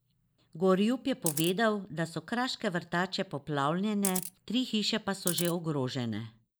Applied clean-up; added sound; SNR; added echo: neural mask model Resemble Enhance denoiser.